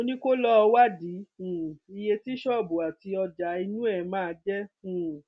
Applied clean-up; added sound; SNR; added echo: none; none; none; none.